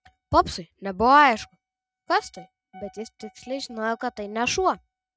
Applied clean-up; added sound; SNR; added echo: neural mask model RNNoise.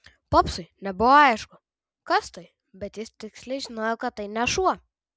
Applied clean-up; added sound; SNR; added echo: none; none; none; none.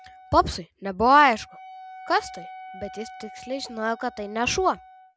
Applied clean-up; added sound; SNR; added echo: none; Wind instrument, woodwind instrument; 19 dB; none.